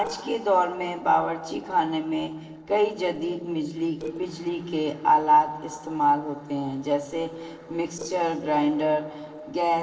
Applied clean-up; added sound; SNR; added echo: neural separator model SepFormer DNS4.